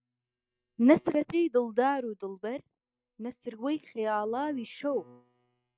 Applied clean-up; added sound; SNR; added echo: neural mask model DeepFilterNet 3.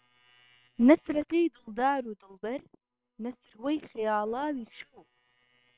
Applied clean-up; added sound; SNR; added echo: neural separator model SepFormer WHAM!.